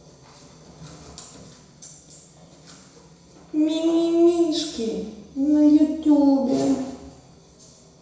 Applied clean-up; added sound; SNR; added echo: none; none; none; reverberation time 1.0 s.